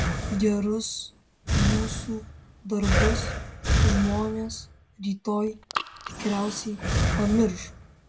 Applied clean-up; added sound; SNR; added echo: none; Breathing; -1 dB; none.